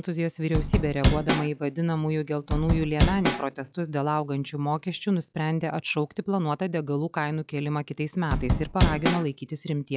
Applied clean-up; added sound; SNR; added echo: classical method log-MMSE.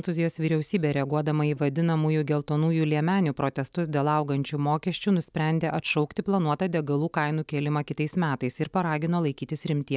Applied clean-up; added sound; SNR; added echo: none; none; none; none.